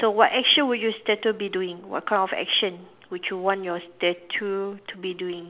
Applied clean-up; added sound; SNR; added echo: none; none; none; none.